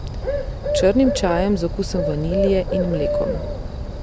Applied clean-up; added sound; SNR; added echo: none; Bird; 2 dB; none.